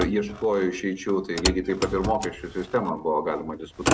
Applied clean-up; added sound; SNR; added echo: none; Motor vehicle (road); 5 dB; none.